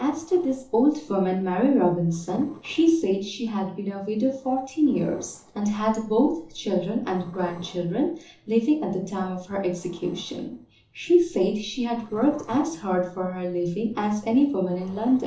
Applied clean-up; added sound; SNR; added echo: neural separator model SepFormer DNS4.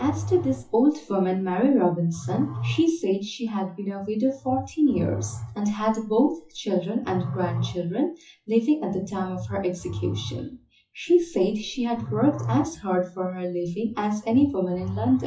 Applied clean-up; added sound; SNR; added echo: classical method WPE with log-MMSE.